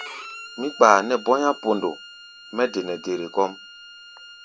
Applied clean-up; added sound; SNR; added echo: none; Bowed string instrument; 17 dB; none.